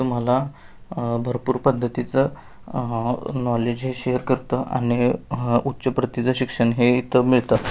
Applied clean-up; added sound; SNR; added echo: none; none; none; none.